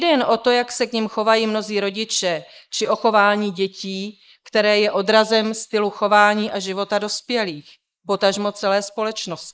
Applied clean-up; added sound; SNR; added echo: neural mask model Resemble Enhance denoiser.